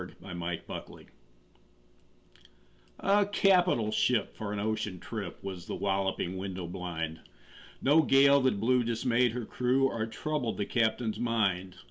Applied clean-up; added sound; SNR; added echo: none; none; none; none.